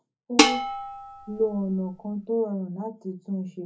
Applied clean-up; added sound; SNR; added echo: none; Dishes, pots, and pans; -4 dB; reverberation time 0.3 s.